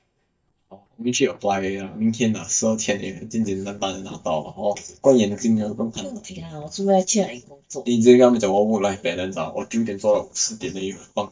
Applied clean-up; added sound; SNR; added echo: neural mask model DeepFilterNet 3.